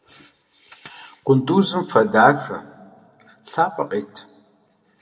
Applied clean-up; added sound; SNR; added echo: none; none; none; reverberation time 0.9 s.